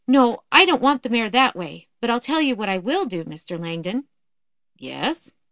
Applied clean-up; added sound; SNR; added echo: none; none; none; none.